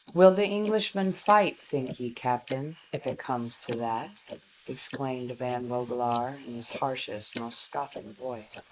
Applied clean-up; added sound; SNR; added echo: neural mask model Resemble Enhance denoiser.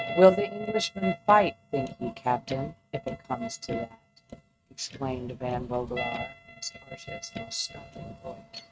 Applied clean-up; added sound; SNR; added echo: neural mask model RNNoise.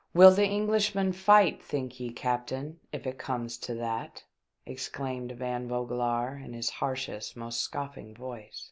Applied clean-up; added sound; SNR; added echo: none; none; none; none.